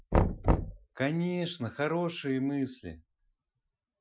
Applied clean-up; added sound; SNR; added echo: classical method Wiener filter.